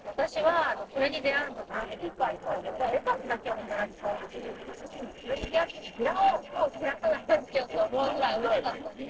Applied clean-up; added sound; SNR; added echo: neural separator model SepFormer DNS4.